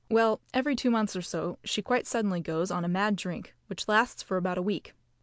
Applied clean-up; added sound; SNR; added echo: none; none; none; none.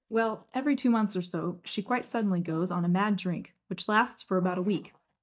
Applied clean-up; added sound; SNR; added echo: neural mask model DeepFilterNet 3.